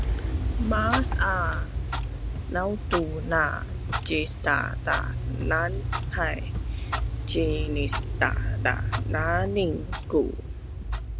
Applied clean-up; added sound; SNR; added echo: none; Clock; -1 dB; none.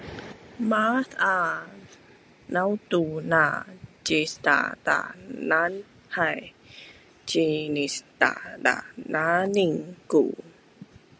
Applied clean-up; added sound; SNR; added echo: none; none; none; none.